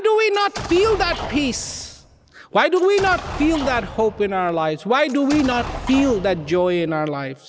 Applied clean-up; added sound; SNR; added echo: none; Explosion; 12 dB; none.